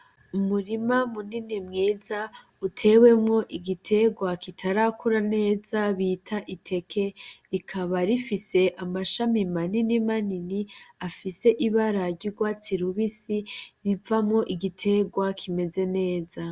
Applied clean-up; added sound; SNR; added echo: none; none; none; none.